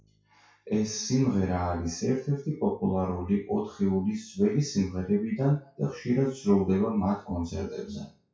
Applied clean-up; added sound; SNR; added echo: classical method WPE with log-MMSE.